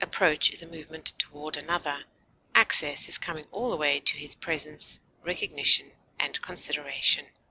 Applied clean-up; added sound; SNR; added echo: none; none; none; none.